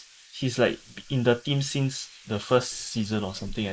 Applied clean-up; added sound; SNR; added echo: neural mask model Resemble Enhance denoiser.